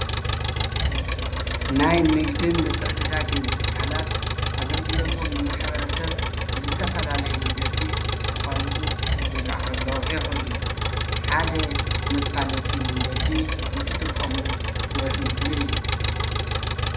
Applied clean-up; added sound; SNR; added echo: none; Engine; -5 dB; none.